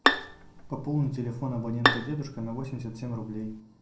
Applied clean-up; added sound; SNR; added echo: none; Bowed string instrument; -2 dB; reverberation time 0.5 s.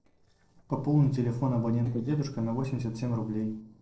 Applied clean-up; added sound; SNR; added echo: neural separator model SepFormer DNS4.